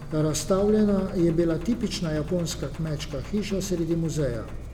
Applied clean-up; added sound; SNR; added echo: none; Engine; 11 dB; none.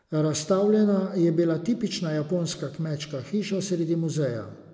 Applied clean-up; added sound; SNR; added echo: none; none; none; none.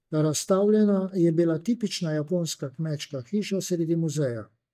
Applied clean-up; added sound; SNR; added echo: neural mask model DeepFilterNet 3.